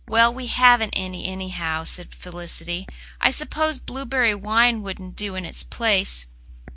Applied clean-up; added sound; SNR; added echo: none; none; none; none.